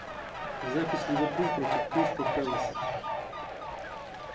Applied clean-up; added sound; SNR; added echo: none; Fowl; -3 dB; none.